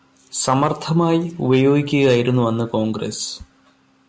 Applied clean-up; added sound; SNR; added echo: none; none; none; none.